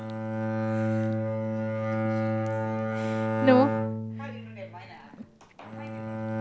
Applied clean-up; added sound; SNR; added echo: none; Bowed string instrument; -3 dB; none.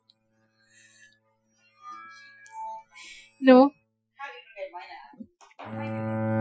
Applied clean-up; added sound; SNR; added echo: classical method Wiener filter.